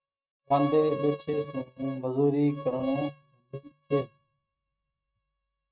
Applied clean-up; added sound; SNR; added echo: neural mask model RNNoise.